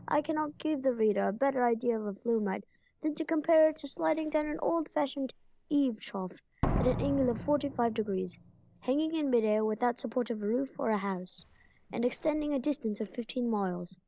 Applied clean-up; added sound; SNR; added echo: none; Slam; 12 dB; none.